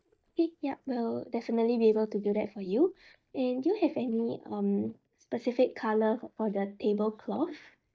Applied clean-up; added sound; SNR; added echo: neural mask model DeepFilterNet 3.